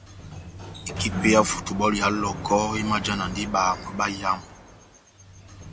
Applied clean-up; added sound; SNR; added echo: none; Sliding door; 9 dB; none.